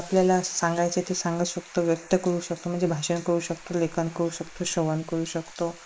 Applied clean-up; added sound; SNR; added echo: neural mask model Resemble Enhance denoiser.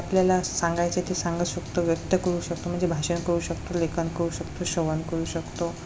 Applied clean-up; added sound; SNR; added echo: none; none; none; none.